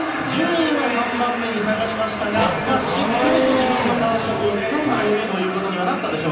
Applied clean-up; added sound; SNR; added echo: none; Race car, auto racing / Accelerating, revving, vroom; 3 dB; reverberation time 0.6 s.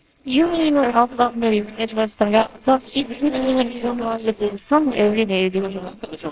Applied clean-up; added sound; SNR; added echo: neural separator model SepFormer WHAMR!.